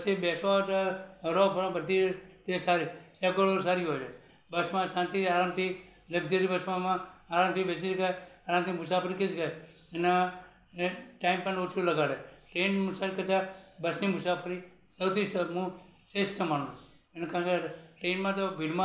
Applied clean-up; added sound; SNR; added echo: none; none; none; none.